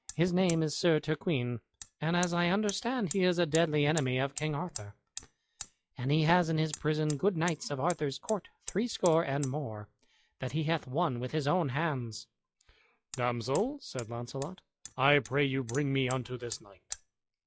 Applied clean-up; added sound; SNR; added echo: classical method log-MMSE.